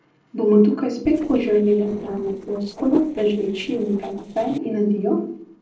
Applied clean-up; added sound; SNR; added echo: neural separator model SepFormer DNS4.